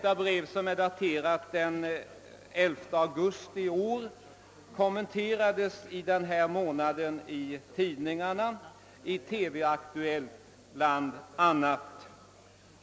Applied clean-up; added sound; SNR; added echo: none; none; none; none.